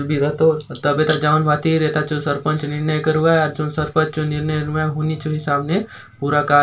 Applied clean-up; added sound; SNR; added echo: none; none; none; reverberation time 0.2 s.